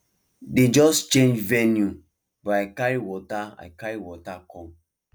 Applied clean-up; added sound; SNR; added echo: none; none; none; none.